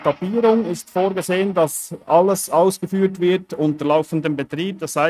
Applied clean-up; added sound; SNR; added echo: neural mask model RNNoise.